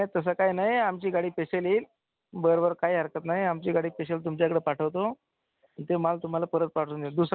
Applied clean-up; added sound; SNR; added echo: none; none; none; none.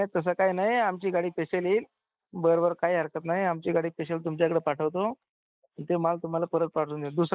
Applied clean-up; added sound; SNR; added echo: neural mask model Resemble Enhance denoiser.